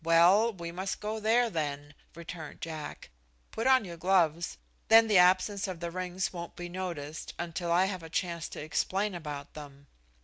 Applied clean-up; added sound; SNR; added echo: none; none; none; none.